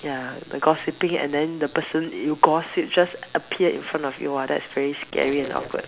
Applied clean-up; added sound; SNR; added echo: none; none; none; none.